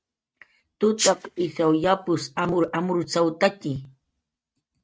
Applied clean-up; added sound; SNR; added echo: neural mask model RNNoise.